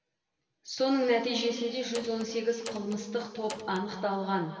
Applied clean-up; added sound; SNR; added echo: none; Door; 13 dB; reverberation time 2.5 s.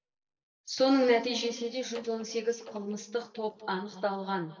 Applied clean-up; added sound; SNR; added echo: neural mask model DeepFilterNet 3.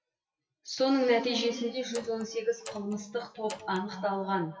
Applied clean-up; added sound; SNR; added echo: classical method WPE with log-MMSE.